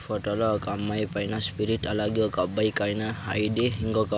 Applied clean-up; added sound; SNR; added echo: none; none; none; none.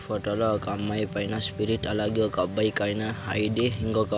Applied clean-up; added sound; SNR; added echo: none; Wind instrument, woodwind instrument; 20 dB; none.